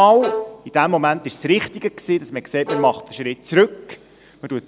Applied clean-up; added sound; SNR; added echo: none; Bowed string instrument; 12 dB; none.